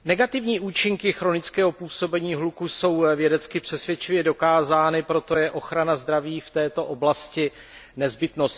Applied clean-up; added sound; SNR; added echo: none; none; none; none.